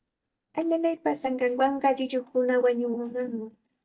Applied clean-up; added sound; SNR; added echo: neural mask model DeepFilterNet 3.